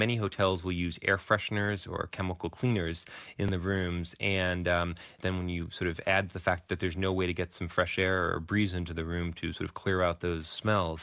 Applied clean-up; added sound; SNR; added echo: none; none; none; none.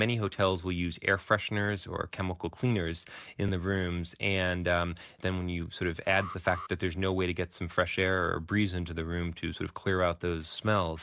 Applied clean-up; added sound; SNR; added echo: neural separator model SepFormer DNS4.